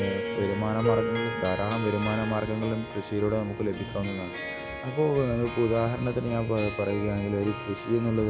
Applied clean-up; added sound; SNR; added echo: none; Harp; 7 dB; none.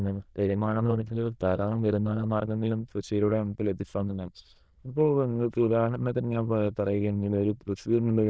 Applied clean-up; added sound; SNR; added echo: neural diffusion model UNIVERSE++.